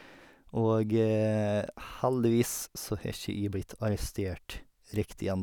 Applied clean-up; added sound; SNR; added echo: none; none; none; none.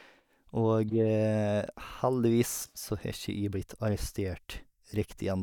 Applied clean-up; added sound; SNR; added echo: neural mask model DeepFilterNet 3.